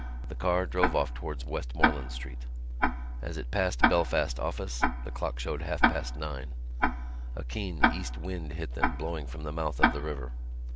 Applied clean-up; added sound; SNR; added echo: none; Tick-tock; 1 dB; none.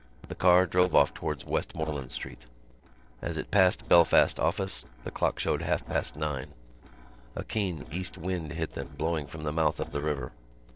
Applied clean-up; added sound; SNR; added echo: neural separator model SepFormer DNS4.